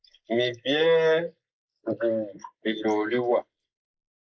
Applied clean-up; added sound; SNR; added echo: neural mask model Resemble Enhance denoiser.